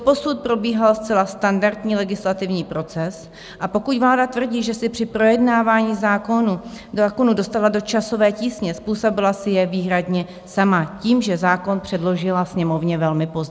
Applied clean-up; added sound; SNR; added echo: none; none; none; none.